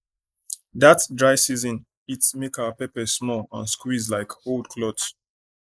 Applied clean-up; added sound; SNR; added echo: neural mask model Resemble Enhance denoiser.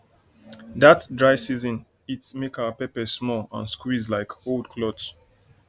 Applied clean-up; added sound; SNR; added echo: none; none; none; none.